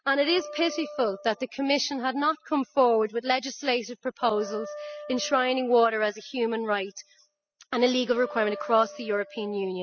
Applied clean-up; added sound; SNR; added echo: classical method spectral subtraction.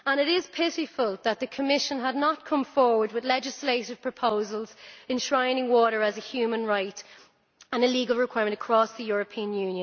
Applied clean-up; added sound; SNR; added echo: none; none; none; none.